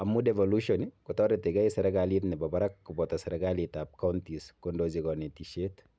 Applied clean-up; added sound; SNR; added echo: none; none; none; none.